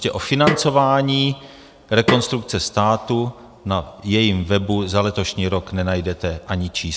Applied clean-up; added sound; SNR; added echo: none; Snare drum; 7 dB; none.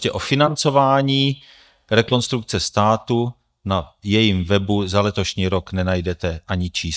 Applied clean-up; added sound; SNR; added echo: neural mask model DeepFilterNet 3.